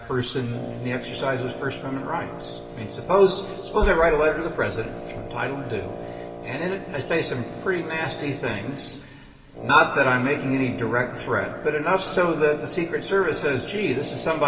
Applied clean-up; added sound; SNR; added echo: none; Wind instrument, woodwind instrument; 12 dB; reverberation time 2.6 s.